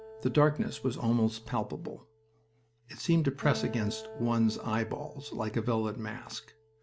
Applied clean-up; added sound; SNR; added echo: none; Acoustic guitar; 16 dB; none.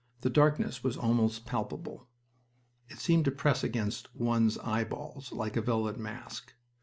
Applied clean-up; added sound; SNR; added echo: none; none; none; none.